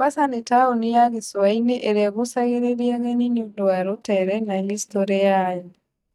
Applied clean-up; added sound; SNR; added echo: neural mask model DeepFilterNet 3.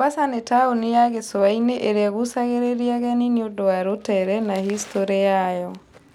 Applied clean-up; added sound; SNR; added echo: none; none; none; none.